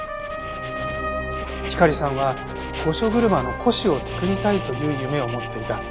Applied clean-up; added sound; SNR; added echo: none; Writing; 15 dB; none.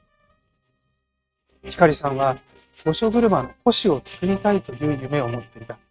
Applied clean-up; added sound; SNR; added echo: neural mask model RNNoise.